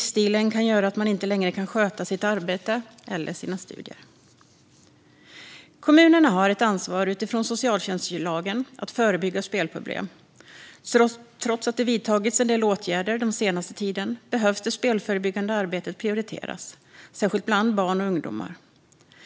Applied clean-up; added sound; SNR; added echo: none; none; none; none.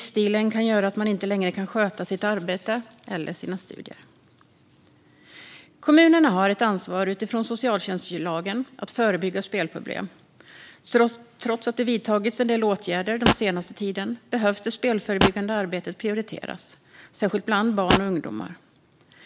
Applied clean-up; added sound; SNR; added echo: none; Fart; 3 dB; none.